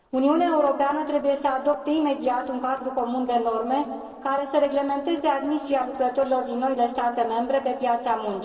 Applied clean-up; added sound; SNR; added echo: neural separator model SepFormer DNS4.